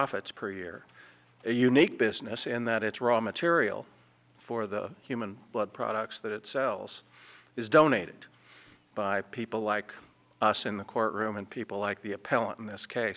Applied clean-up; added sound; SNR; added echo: none; none; none; none.